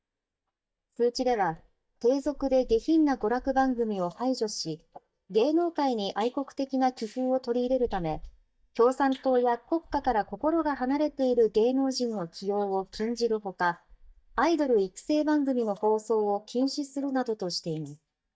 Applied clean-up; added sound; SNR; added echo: neural mask model DeepFilterNet 3.